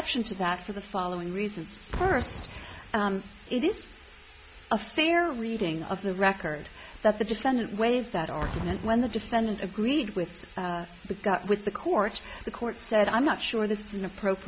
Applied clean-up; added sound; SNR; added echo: none; Boom; 16 dB; none.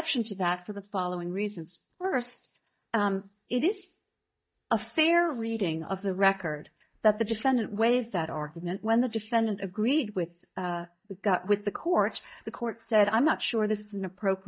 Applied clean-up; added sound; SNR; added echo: neural mask model DeepFilterNet 3.